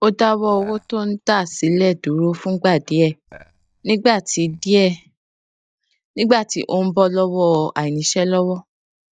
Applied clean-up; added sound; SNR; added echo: neural mask model DeepFilterNet 3.